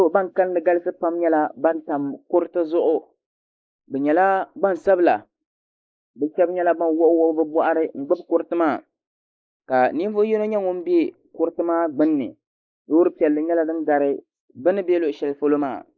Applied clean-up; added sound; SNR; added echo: neural mask model Resemble Enhance denoiser.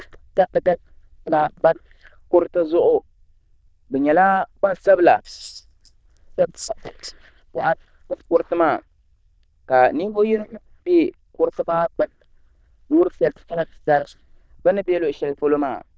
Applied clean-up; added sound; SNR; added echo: neural diffusion model UNIVERSE++.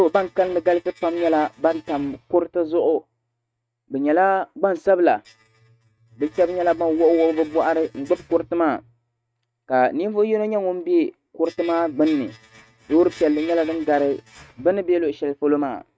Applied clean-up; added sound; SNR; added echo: neural mask model RNNoise.